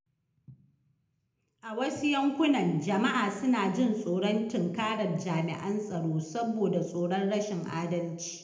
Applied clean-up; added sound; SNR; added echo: none; none; none; reverberation time 0.8 s.